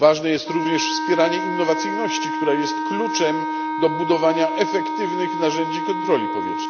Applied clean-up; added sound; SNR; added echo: none; Wind instrument, woodwind instrument; 3 dB; none.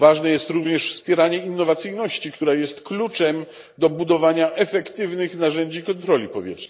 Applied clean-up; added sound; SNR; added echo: neural mask model Resemble Enhance denoiser.